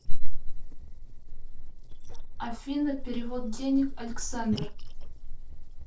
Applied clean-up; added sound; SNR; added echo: neural separator model SepFormer DNS4.